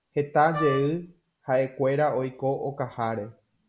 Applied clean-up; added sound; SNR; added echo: none; Wind instrument, woodwind instrument; 7 dB; none.